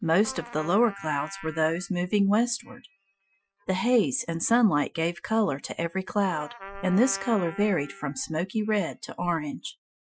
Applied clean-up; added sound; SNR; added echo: classical method Wiener filter.